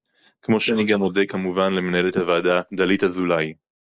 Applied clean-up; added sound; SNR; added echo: neural mask model Resemble Enhance denoiser.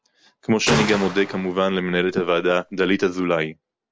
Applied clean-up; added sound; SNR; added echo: none; Gunshot, gunfire; 7 dB; none.